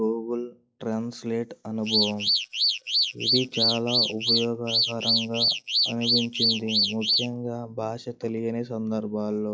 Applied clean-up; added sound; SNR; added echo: classical method log-MMSE.